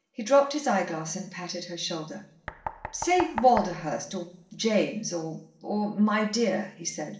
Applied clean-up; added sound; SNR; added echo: none; Knock; 11 dB; reverberation time 0.7 s.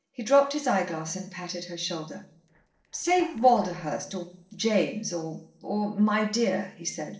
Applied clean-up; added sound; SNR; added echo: neural separator model SepFormer DNS4.